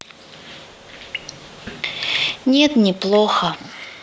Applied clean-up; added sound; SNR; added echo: none; Drip / Sink (filling or washing) / Water tap, faucet / Water; 18 dB; none.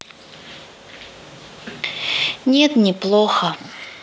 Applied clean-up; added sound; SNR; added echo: none; none; none; none.